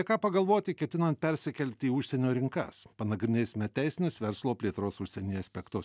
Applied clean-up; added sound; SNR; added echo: none; none; none; none.